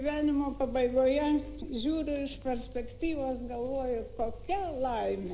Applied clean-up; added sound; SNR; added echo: none; none; none; none.